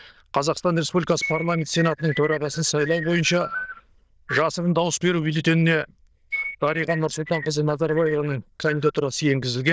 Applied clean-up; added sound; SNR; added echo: neural diffusion model UNIVERSE++.